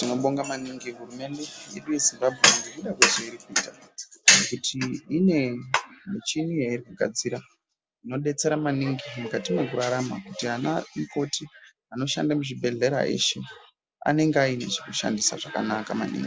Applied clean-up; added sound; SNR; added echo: none; none; none; none.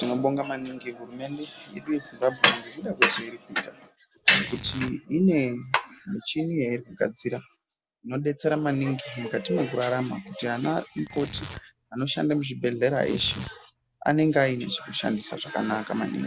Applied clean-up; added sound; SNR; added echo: none; Tearing; 17 dB; none.